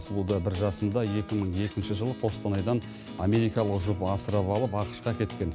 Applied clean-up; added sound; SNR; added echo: none; Acoustic guitar; 13 dB; none.